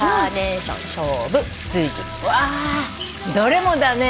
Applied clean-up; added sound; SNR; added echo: none; Bathtub (filling or washing) / Sink (filling or washing) / Water tap, faucet; 15 dB; none.